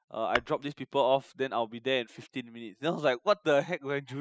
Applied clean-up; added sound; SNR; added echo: classical method spectral subtraction.